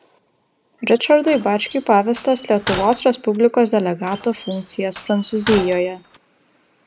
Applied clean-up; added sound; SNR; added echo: none; Slam; 13 dB; none.